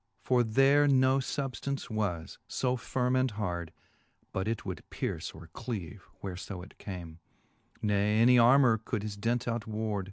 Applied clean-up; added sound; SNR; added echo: none; none; none; none.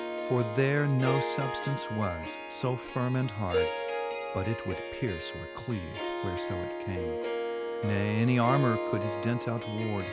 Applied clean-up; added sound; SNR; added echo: none; Harp; 3 dB; none.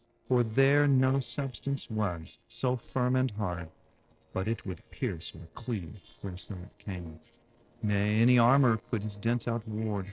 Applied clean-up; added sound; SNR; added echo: neural separator model SepFormer DNS4.